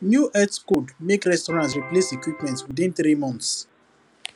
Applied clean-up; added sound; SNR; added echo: none; Electric guitar; 13 dB; none.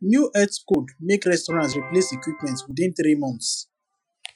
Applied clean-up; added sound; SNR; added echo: classical method Wiener filter.